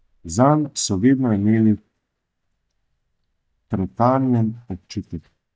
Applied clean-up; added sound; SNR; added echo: neural mask model DeepFilterNet 3.